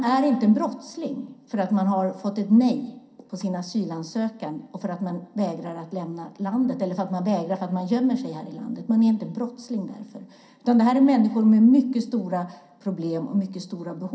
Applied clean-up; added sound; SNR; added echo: none; none; none; reverberation time 0.3 s.